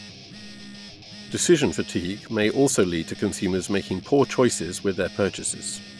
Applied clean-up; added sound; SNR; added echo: none; Guitar + Telephone; 17 dB; none.